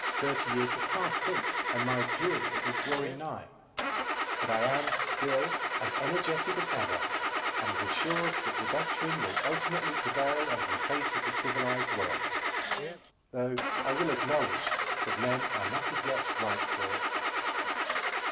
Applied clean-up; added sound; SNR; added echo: none; Engine starting / Car; -4 dB; reverberation time 1.7 s.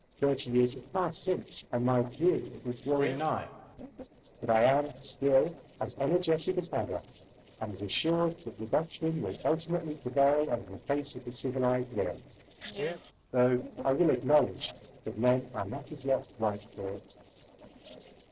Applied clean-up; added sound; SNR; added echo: neural separator model SepFormer DNS4.